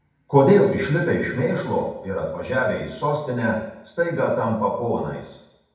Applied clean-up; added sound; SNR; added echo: none; none; none; reverberation time 0.8 s.